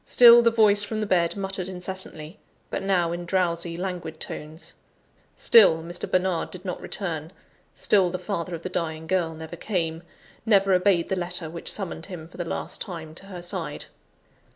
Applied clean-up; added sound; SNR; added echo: none; none; none; none.